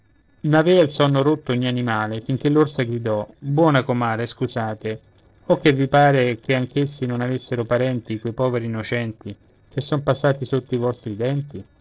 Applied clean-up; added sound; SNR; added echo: neural separator model SepFormer DNS4.